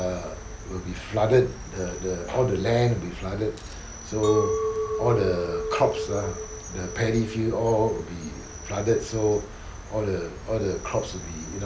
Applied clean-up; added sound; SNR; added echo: none; Cricket + Chink, clink; 7 dB; none.